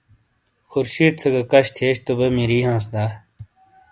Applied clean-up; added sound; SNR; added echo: none; none; none; none.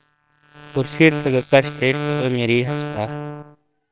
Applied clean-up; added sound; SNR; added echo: neural separator model SepFormer WHAMR!.